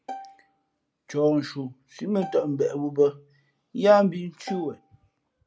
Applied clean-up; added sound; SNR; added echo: none; Bowed string instrument; 16 dB; none.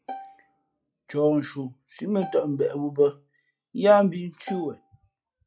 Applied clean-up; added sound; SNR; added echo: classical method log-MMSE.